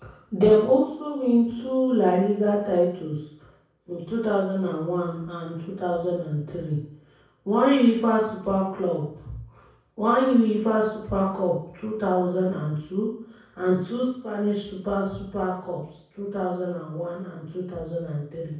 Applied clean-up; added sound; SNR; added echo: none; none; none; reverberation time 0.6 s.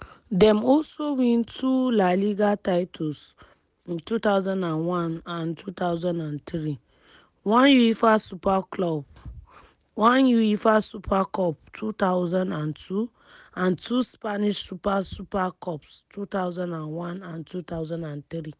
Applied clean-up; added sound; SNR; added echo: none; none; none; none.